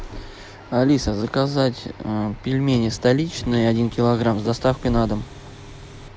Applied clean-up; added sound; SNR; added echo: none; Subway, metro, underground; 18 dB; none.